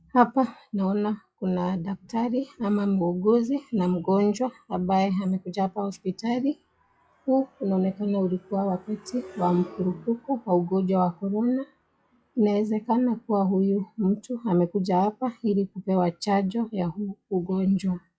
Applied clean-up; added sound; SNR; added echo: classical method log-MMSE.